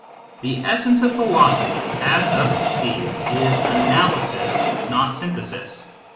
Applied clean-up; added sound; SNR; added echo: none; Train; 2 dB; reverberation time 0.9 s.